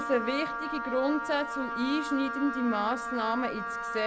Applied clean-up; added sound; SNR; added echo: none; Wind instrument, woodwind instrument; 4 dB; none.